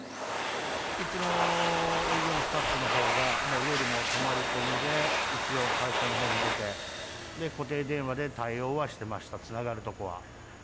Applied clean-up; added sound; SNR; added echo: none; Domestic sounds, home sounds; -3 dB; none.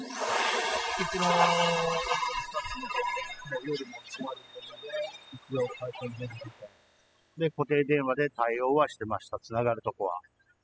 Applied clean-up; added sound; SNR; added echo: classical method spectral subtraction.